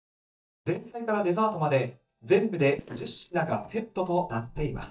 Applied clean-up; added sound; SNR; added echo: neural mask model DeepFilterNet 3.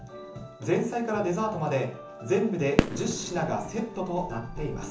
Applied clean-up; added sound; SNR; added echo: none; Fireworks; 3 dB; reverberation time 0.7 s.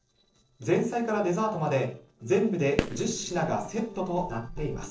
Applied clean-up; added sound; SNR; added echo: neural separator model SepFormer DNS4.